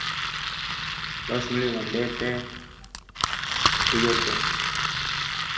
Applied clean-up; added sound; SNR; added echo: none; Engine; -4 dB; reverberation time 0.8 s.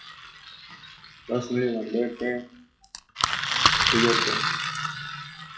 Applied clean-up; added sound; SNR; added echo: classical method WPE with log-MMSE.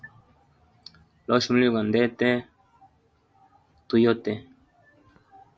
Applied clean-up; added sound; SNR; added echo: none; none; none; none.